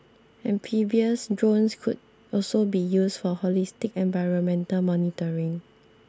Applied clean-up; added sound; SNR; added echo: none; none; none; none.